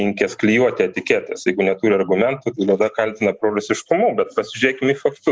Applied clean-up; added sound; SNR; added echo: neural mask model Resemble Enhance denoiser.